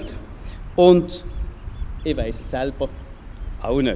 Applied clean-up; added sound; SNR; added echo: none; Bird vocalization, bird call, bird song; 9 dB; none.